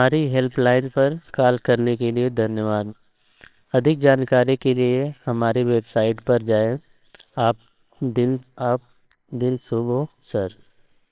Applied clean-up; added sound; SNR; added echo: neural separator model SepFormer WHAMR!.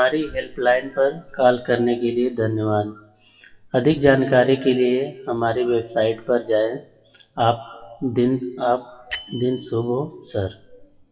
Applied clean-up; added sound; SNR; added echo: classical method WPE with log-MMSE.